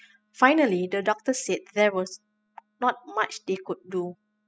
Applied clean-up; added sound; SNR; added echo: classical method spectral subtraction.